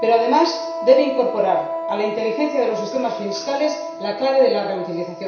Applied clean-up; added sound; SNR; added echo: none; Wind instrument, woodwind instrument; 8 dB; reverberation time 0.6 s.